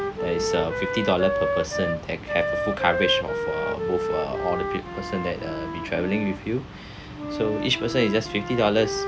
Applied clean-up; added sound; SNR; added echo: none; Wind instrument, woodwind instrument; 2 dB; none.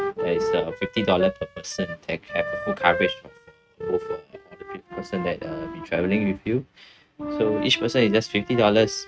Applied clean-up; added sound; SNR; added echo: neural mask model RNNoise.